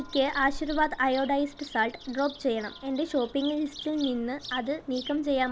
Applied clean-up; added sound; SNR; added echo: none; Church bell + Bird vocalization, bird call, bird song; 14 dB; none.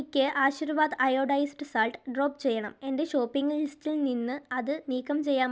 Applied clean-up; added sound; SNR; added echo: none; none; none; none.